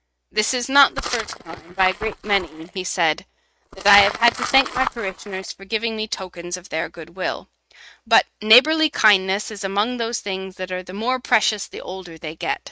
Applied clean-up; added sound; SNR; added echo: neural mask model RNNoise.